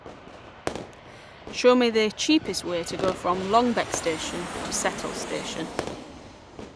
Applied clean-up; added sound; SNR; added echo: none; Fireworks + Aircraft; 9 dB; none.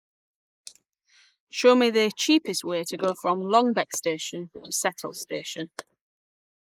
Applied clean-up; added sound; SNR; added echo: neural mask model Resemble Enhance denoiser.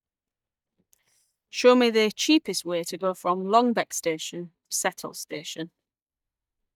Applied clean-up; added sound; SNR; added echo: neural mask model DeepFilterNet 3.